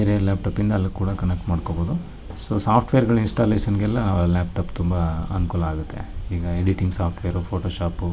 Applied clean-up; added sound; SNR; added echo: none; none; none; none.